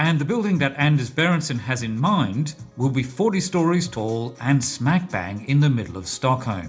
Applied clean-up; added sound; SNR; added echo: none; none; none; reverberation time 0.4 s.